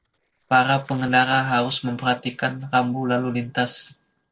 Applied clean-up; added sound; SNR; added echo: neural separator model SepFormer DNS4.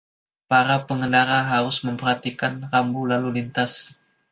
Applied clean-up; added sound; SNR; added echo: none; none; none; none.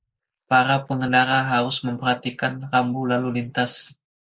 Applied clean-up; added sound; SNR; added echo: neural mask model Resemble Enhance denoiser.